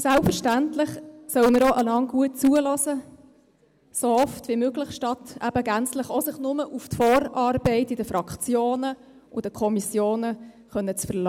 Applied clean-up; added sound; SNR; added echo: none; none; none; none.